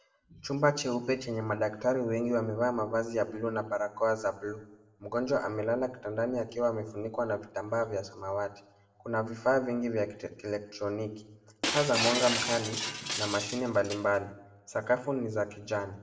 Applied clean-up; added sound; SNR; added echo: none; Shatter; 4 dB; reverberation time 0.6 s.